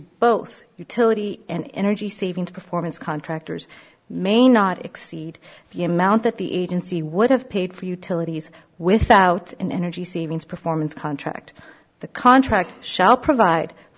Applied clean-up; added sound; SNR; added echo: none; none; none; none.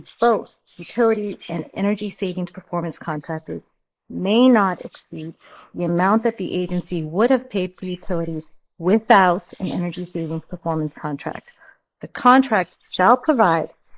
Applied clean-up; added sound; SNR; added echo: neural mask model Resemble Enhance denoiser.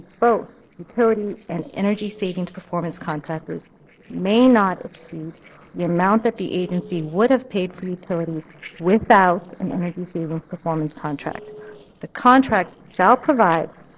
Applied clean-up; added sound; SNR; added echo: neural separator model SepFormer DNS4.